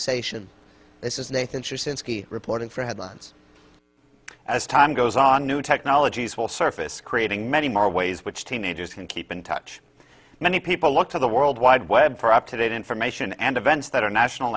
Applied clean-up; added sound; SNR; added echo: none; none; none; none.